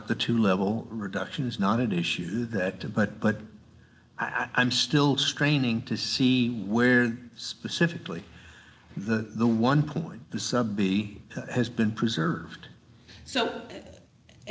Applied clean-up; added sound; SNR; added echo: none; none; none; none.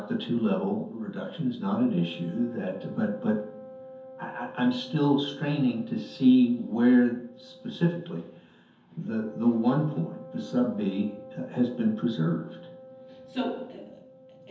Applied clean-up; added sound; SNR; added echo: none; Wind instrument, woodwind instrument; 19 dB; reverberation time 0.5 s.